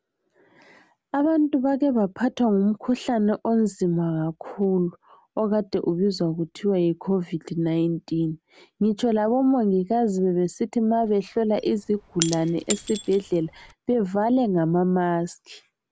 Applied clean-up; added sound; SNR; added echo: none; Shatter / Crushing; 12 dB; none.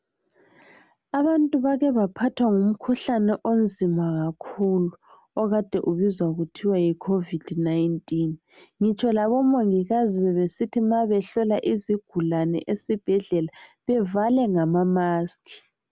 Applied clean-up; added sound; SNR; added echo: none; none; none; none.